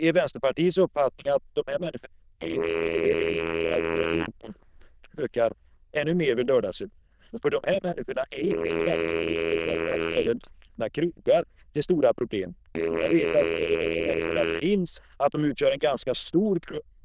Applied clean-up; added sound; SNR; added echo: neural diffusion model UNIVERSE++.